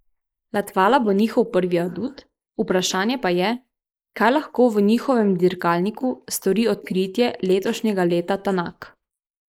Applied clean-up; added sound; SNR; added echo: neural mask model Resemble Enhance denoiser.